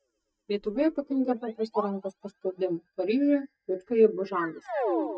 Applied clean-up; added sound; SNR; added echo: neural mask model DeepFilterNet 3.